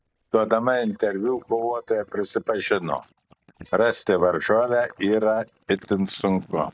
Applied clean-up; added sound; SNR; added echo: neural mask model DeepFilterNet 3.